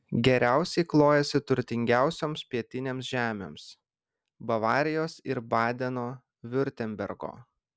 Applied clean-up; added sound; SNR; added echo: none; none; none; none.